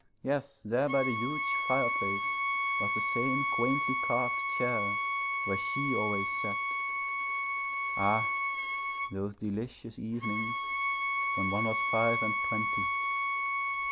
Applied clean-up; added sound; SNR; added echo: none; Bowed string instrument; -3 dB; none.